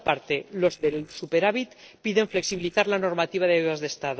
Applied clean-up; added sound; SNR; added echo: neural separator model SepFormer DNS4.